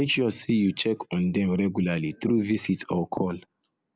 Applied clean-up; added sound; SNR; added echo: none; none; none; none.